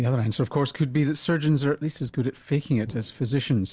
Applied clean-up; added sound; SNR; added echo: neural separator model SepFormer DNS4.